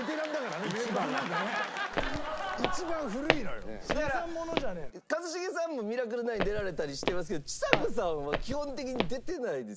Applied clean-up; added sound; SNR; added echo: none; Walk, footsteps; 0 dB; none.